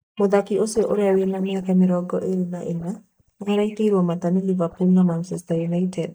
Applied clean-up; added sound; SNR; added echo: neural mask model DeepFilterNet 3.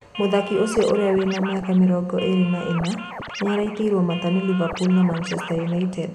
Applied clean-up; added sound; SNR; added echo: none; Scratching (performance technique); 13 dB; none.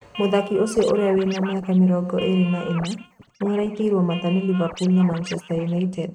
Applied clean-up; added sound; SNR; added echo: neural mask model RNNoise.